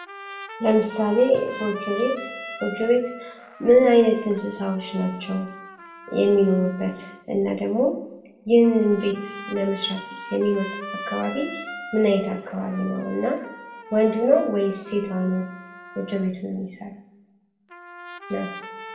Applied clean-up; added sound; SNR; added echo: none; Trumpet; 15 dB; reverberation time 0.6 s.